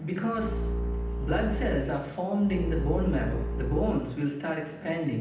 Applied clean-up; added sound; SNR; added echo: none; Bowed string instrument; 1 dB; reverberation time 0.9 s.